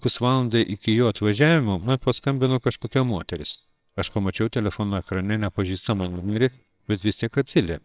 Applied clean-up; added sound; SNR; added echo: neural separator model SepFormer WHAMR!.